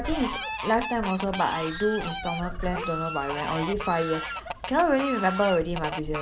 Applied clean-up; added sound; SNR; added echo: none; Fowl; 6 dB; none.